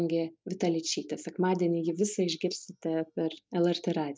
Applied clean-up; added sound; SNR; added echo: neural mask model DeepFilterNet 3.